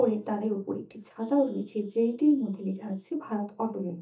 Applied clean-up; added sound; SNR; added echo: neural mask model DeepFilterNet 3.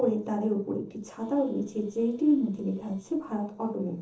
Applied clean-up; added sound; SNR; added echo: neural separator model SepFormer DNS4.